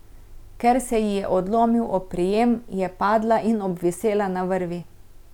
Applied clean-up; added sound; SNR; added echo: none; none; none; none.